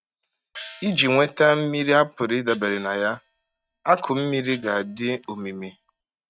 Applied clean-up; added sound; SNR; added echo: neural mask model RNNoise.